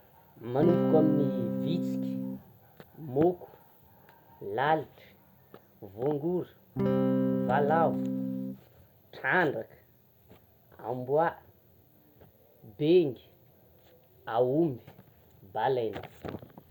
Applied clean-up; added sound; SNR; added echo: none; Electric guitar / Strum; -3 dB; none.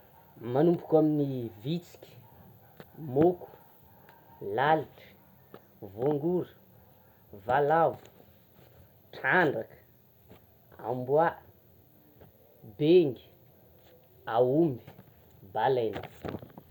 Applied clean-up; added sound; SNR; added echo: none; none; none; none.